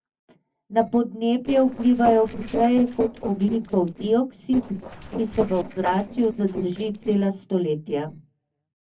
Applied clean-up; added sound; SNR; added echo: neural separator model SepFormer DNS4.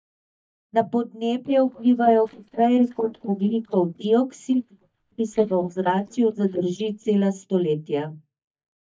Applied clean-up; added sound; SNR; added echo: neural mask model DeepFilterNet 3.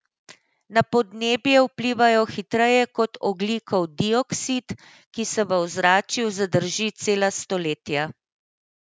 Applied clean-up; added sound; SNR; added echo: none; none; none; none.